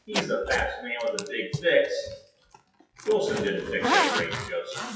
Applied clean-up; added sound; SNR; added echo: classical method WPE with log-MMSE.